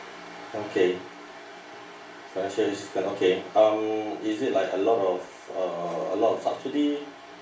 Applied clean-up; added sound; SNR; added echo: none; none; none; reverberation time 0.3 s.